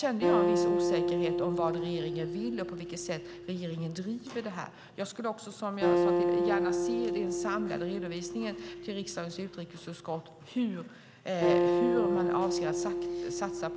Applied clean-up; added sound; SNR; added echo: none; Acoustic guitar; -4 dB; none.